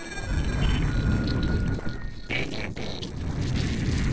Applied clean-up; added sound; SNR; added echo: neural separator model SepFormer DNS4.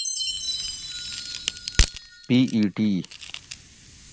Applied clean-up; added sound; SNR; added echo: none; Crack + Chime; 1 dB; none.